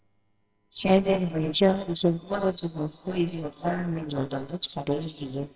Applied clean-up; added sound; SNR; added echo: neural separator model SepFormer WHAMR!.